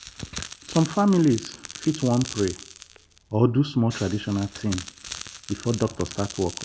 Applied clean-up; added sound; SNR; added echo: none; Crackle; 14 dB; none.